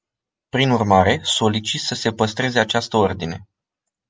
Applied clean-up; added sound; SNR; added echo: none; none; none; none.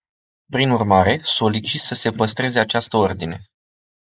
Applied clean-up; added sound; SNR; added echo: neural mask model Resemble Enhance denoiser.